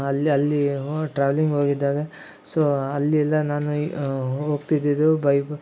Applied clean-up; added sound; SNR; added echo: none; none; none; none.